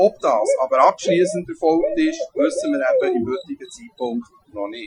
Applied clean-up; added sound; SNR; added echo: classical method Wiener filter.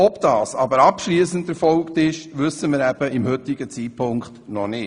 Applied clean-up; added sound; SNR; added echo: none; none; none; none.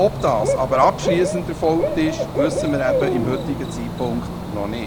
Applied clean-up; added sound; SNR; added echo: none; Cricket / Bird; 2 dB; none.